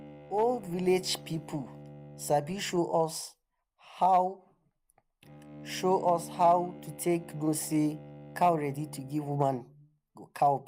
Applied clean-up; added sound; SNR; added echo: none; Bowed string instrument; 18 dB; none.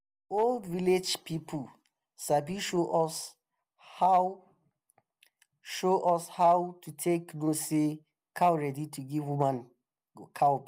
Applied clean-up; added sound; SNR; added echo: none; none; none; none.